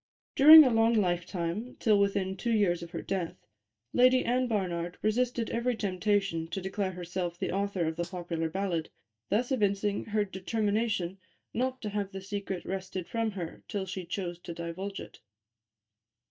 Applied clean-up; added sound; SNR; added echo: neural mask model DeepFilterNet 3.